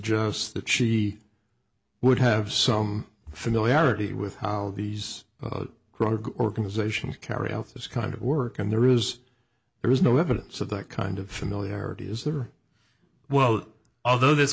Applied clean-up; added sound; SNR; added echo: none; none; none; none.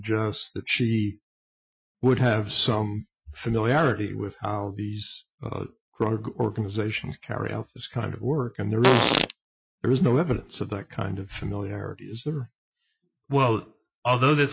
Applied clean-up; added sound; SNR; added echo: classical method Wiener filter.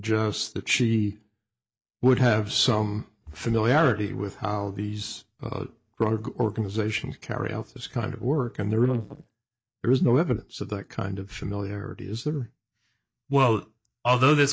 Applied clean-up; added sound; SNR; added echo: neural mask model DeepFilterNet 3.